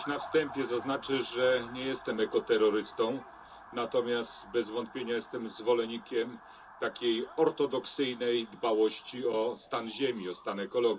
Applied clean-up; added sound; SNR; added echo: none; Motor vehicle (road) / Siren; 18 dB; reverberation time 0.2 s.